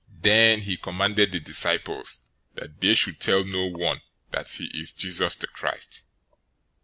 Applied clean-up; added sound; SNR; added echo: none; none; none; none.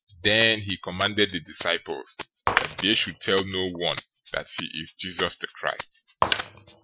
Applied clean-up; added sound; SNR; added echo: classical method Wiener filter.